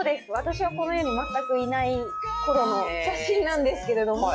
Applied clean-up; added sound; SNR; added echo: classical method log-MMSE.